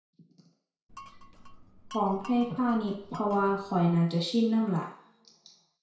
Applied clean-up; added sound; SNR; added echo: none; Glass; 19 dB; reverberation time 0.6 s.